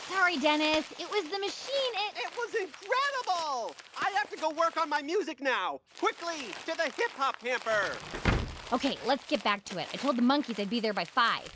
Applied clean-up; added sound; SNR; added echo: none; Crumpling, crinkling; 16 dB; none.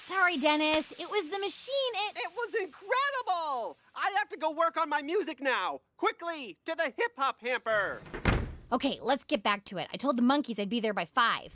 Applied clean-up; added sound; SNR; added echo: none; none; none; none.